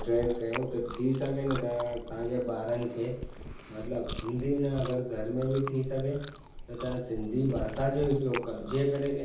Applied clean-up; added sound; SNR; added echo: none; Chewing, mastication; 10 dB; reverberation time 0.7 s.